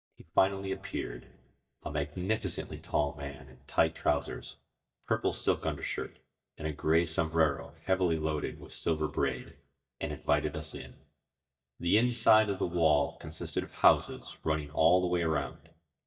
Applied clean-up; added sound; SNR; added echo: neural mask model DeepFilterNet 3.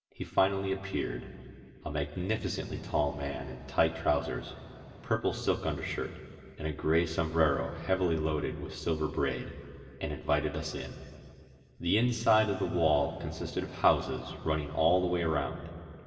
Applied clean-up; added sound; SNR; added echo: none; Boat, Water vehicle; 20 dB; reverberation time 2.3 s.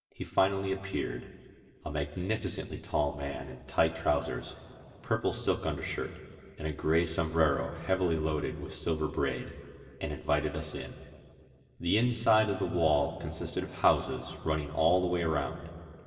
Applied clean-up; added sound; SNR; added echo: neural separator model SepFormer DNS4.